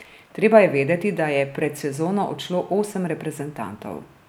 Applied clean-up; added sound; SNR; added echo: none; none; none; none.